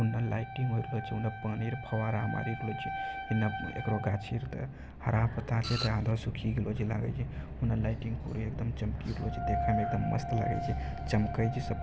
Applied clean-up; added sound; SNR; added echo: none; Printer; 8 dB; none.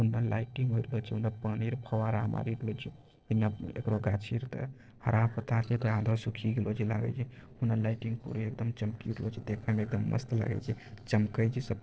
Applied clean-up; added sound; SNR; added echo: neural separator model SepFormer DNS4.